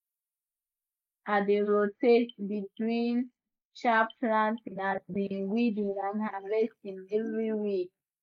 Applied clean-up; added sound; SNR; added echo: neural mask model Resemble Enhance denoiser.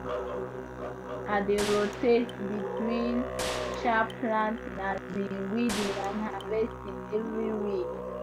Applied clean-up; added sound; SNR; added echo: none; Musical instrument + Gunshot, gunfire; 5 dB; none.